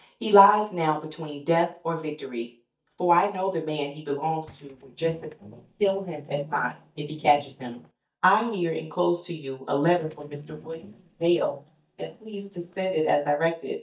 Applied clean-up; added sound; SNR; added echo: neural mask model DeepFilterNet 3.